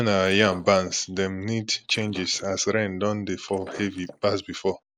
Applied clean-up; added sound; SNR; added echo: neural mask model Resemble Enhance denoiser.